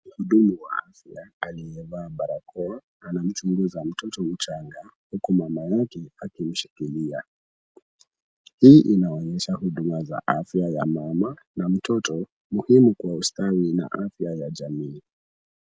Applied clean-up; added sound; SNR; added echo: none; none; none; none.